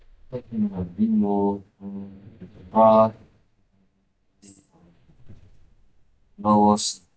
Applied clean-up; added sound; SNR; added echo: neural mask model DeepFilterNet 3.